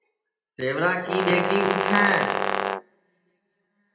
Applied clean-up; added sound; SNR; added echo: none; Brass instrument; -1 dB; reverberation time 0.7 s.